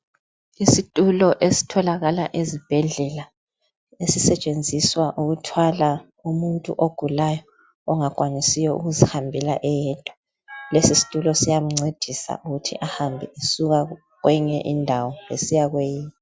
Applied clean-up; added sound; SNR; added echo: none; none; none; none.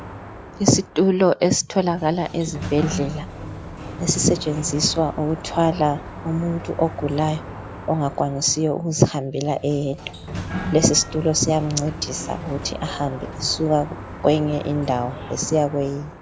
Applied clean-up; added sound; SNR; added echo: none; Sliding door; 11 dB; none.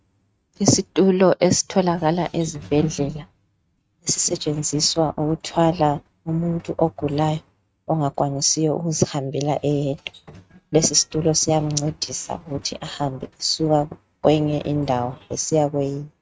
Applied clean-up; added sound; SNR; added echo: neural mask model RNNoise.